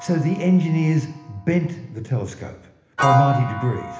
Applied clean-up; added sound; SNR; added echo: none; Piano; 6 dB; reverberation time 1.0 s.